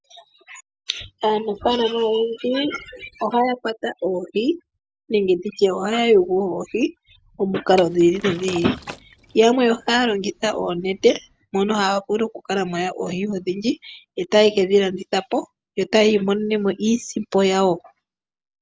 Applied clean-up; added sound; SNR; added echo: none; Liquid; 17 dB; none.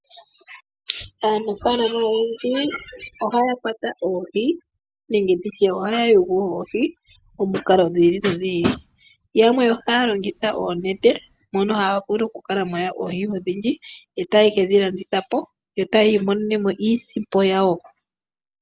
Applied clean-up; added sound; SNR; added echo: none; none; none; none.